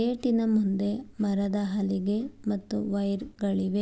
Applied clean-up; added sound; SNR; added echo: none; none; none; none.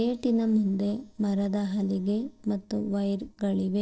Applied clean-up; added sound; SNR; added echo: neural separator model SepFormer DNS4.